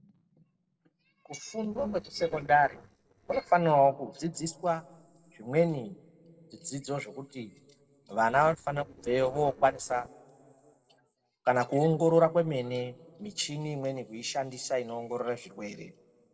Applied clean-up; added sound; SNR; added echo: neural separator model SepFormer DNS4.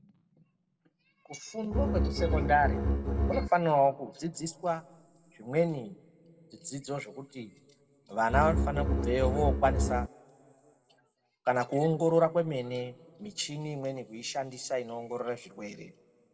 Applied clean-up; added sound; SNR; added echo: none; Bowed string instrument; -3 dB; reverberation time 1.7 s.